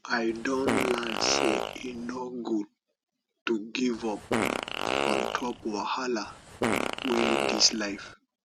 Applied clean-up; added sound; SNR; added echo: none; Fart; -1 dB; none.